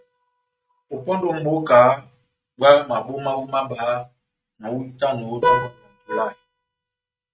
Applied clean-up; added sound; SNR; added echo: neural mask model RNNoise.